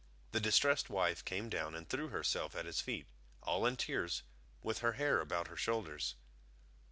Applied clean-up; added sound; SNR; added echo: none; none; none; none.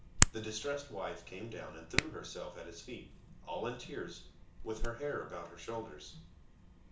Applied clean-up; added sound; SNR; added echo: none; Hands; -4 dB; reverberation time 0.7 s.